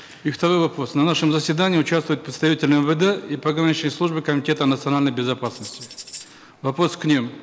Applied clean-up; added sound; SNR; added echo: none; Tambourine; 20 dB; none.